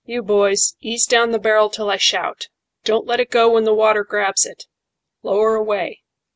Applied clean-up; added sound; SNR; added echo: none; none; none; none.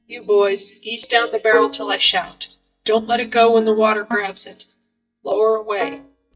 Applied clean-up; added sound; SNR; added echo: neural mask model DeepFilterNet 3.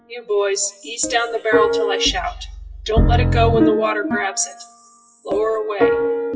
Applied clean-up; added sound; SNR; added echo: classical method WPE with log-MMSE.